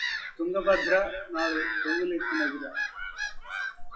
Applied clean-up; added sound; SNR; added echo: classical method log-MMSE.